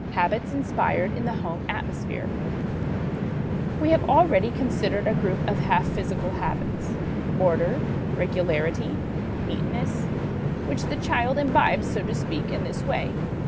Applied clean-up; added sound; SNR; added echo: none; Train; -1 dB; none.